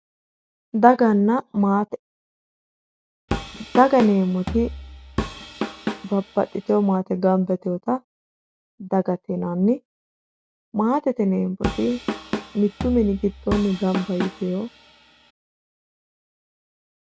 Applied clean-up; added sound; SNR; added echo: none; Drum kit; 7 dB; none.